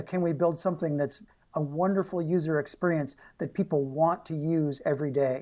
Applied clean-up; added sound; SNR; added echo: none; none; none; none.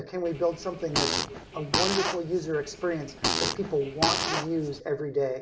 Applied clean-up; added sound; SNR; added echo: none; Fart; 1 dB; reverberation time 1.1 s.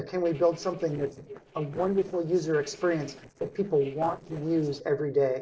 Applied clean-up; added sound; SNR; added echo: neural separator model SepFormer DNS4.